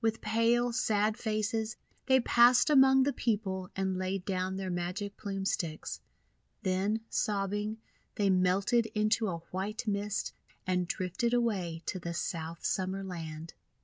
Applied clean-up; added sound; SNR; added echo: none; none; none; none.